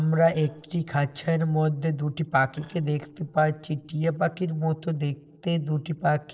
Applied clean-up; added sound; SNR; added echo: neural separator model SepFormer DNS4.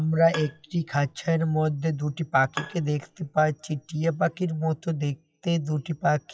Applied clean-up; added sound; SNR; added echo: classical method WPE with log-MMSE.